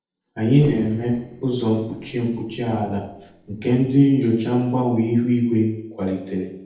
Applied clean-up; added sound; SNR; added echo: neural separator model SepFormer DNS4.